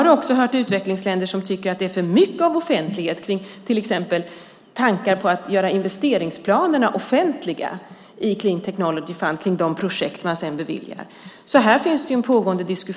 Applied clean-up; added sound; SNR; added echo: none; none; none; none.